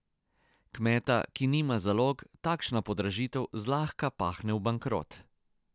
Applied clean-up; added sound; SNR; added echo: none; none; none; none.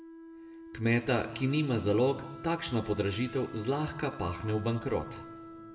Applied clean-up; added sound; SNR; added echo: none; Wind instrument, woodwind instrument; 15 dB; reverberation time 1.0 s.